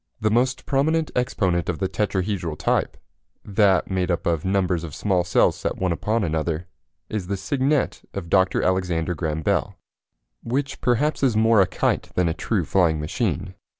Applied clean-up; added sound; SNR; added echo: none; none; none; none.